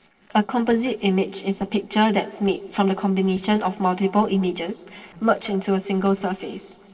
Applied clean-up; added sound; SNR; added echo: neural separator model SepFormer DNS4.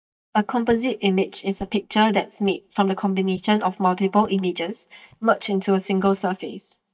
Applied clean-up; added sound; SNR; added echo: neural mask model DeepFilterNet 3.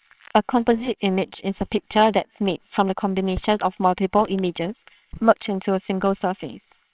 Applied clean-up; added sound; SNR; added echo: neural separator model SepFormer WHAMR!.